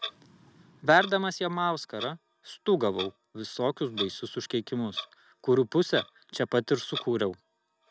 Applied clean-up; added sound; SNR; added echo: none; Clock; 14 dB; none.